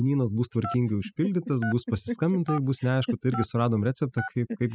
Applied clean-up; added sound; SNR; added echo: classical method spectral subtraction.